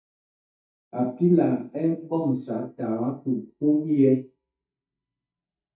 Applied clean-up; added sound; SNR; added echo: neural mask model DeepFilterNet 3.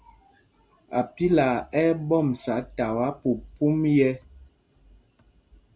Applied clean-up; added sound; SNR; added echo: none; none; none; none.